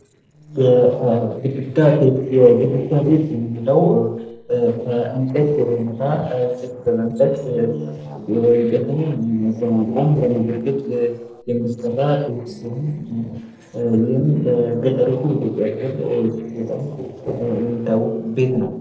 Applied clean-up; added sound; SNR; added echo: neural separator model SepFormer DNS4.